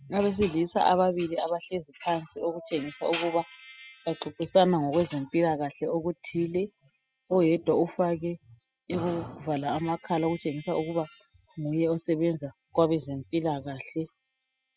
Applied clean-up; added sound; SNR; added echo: classical method spectral subtraction.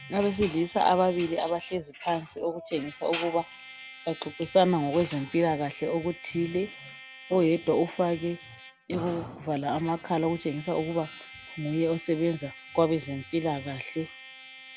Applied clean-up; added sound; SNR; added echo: none; Trumpet; 19 dB; none.